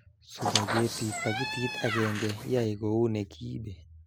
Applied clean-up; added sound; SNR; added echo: none; Squeak; 2 dB; none.